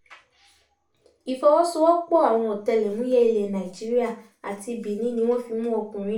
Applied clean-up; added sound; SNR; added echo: none; none; none; reverberation time 0.3 s.